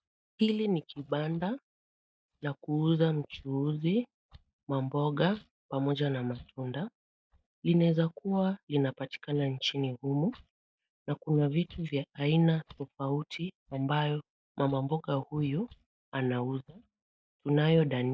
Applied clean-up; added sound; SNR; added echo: neural mask model DeepFilterNet 3.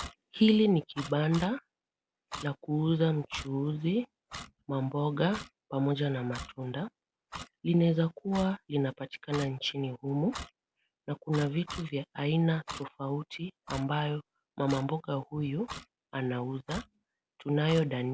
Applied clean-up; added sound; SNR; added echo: none; Clock; 17 dB; none.